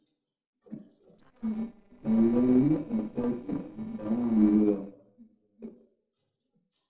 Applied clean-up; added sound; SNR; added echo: neural separator model SepFormer DNS4.